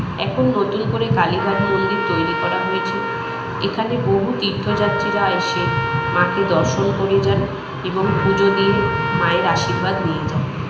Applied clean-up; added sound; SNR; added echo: none; Trumpet; 6 dB; reverberation time 0.8 s.